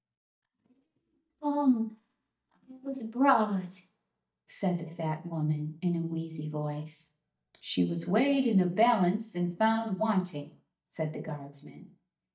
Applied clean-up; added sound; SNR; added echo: neural mask model DeepFilterNet 3.